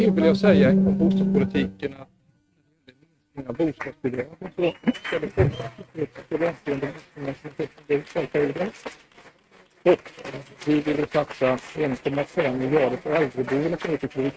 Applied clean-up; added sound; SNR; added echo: neural mask model RNNoise.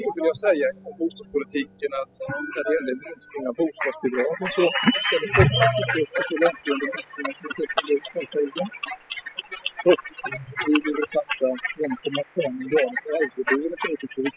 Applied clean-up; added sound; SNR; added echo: classical method spectral subtraction.